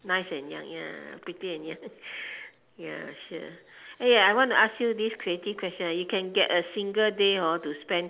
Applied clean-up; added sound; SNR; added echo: none; none; none; none.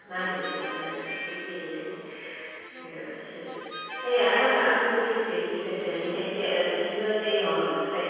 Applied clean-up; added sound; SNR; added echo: none; Harmonica; 12 dB; reverberation time 2.2 s.